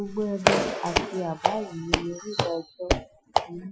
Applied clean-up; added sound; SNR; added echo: classical method Wiener filter.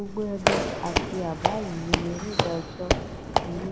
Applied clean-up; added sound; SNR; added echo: none; Squeak / Walk, footsteps; -5 dB; none.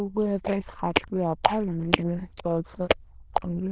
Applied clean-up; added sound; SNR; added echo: neural diffusion model UNIVERSE++.